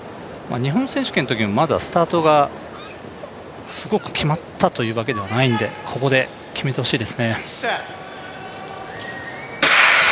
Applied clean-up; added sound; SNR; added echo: none; none; none; none.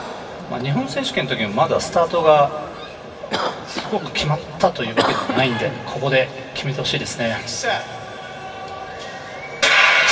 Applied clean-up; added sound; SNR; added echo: none; Cough; 11 dB; reverberation time 2.6 s.